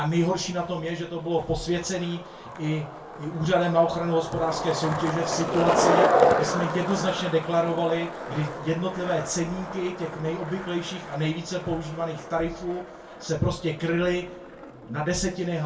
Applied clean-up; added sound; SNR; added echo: none; Skateboard; 3 dB; reverberation time 0.2 s.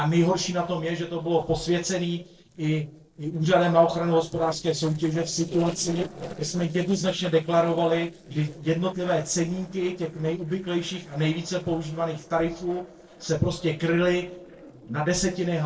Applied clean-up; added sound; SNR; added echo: neural separator model SepFormer DNS4.